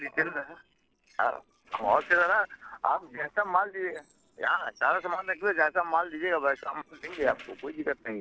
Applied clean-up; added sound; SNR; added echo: neural separator model SepFormer DNS4.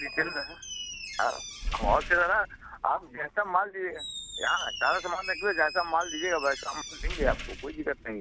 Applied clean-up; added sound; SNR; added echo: none; Squeak; 8 dB; none.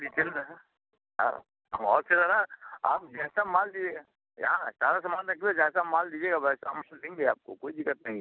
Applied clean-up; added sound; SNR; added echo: none; none; none; none.